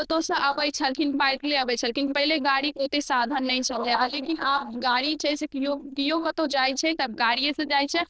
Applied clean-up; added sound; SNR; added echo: neural diffusion model UNIVERSE++.